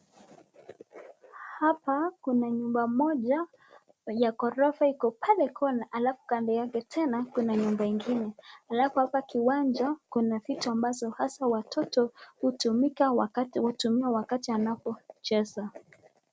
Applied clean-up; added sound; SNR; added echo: none; none; none; none.